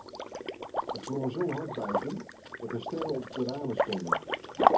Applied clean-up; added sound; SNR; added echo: none; Liquid; -4 dB; reverberation time 0.3 s.